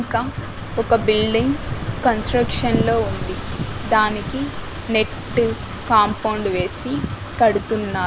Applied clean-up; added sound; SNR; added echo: none; Ocean; 11 dB; none.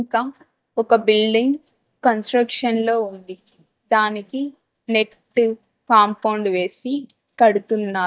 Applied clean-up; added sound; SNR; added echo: neural mask model DeepFilterNet 3.